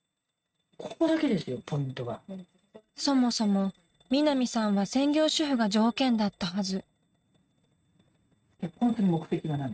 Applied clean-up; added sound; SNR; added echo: neural mask model RNNoise.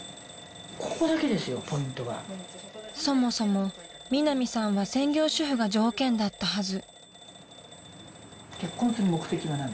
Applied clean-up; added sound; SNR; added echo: none; Alarm / Bell; 17 dB; none.